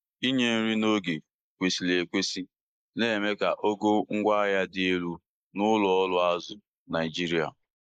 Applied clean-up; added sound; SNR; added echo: neural mask model Resemble Enhance denoiser.